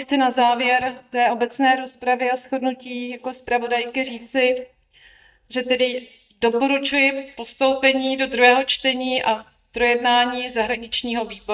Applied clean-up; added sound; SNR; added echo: neural mask model DeepFilterNet 3.